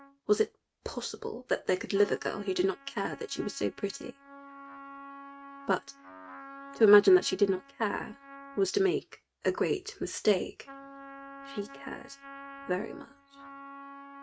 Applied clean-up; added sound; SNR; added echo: neural mask model RNNoise.